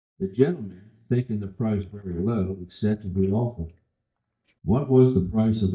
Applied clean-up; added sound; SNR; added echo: neural mask model DeepFilterNet 3.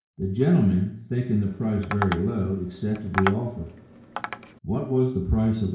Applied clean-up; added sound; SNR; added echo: none; Tap; 10 dB; reverberation time 0.6 s.